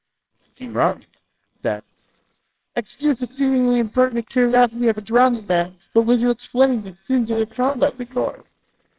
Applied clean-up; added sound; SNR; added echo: neural separator model SepFormer WHAMR!.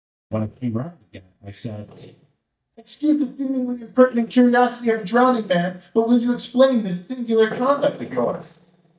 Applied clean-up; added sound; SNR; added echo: neural mask model DeepFilterNet 3.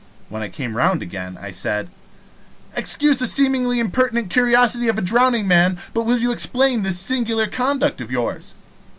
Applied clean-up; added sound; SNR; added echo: none; none; none; none.